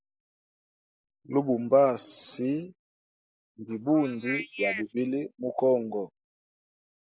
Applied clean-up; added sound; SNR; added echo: neural mask model Resemble Enhance denoiser.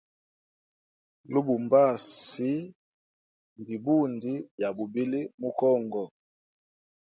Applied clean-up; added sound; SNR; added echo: none; none; none; none.